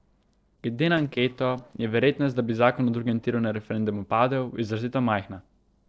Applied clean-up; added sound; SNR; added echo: neural separator model SepFormer DNS4.